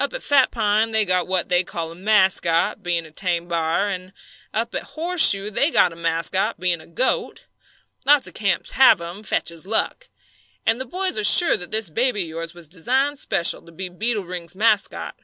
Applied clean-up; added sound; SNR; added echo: none; none; none; none.